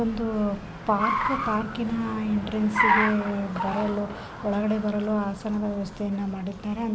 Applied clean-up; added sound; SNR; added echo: none; Car; 4 dB; none.